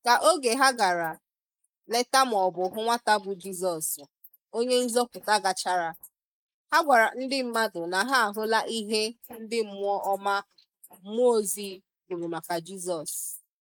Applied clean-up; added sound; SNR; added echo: neural mask model Resemble Enhance denoiser.